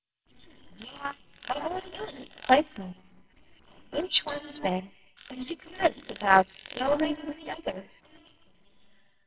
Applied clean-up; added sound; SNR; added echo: neural separator model SepFormer WHAMR!.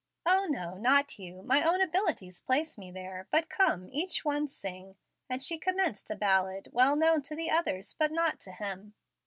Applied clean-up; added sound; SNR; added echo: none; none; none; none.